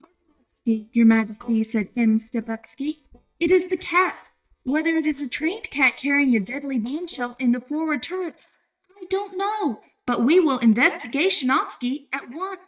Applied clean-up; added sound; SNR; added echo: neural mask model DeepFilterNet 3.